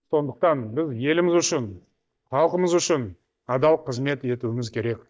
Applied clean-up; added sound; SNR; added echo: neural mask model DeepFilterNet 3.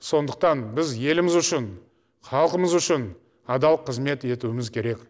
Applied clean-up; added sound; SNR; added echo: none; none; none; none.